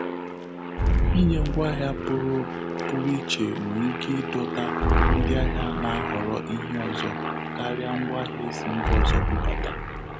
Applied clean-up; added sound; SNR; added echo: none; Explosion + Aircraft; -3 dB; none.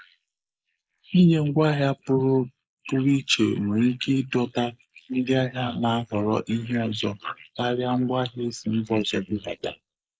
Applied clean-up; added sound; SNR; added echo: neural mask model Resemble Enhance denoiser.